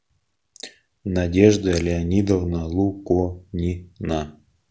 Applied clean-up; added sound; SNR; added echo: none; none; none; none.